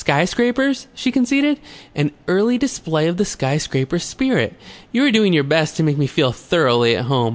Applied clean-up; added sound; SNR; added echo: none; none; none; none.